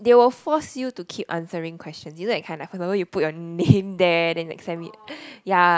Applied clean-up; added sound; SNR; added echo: none; none; none; none.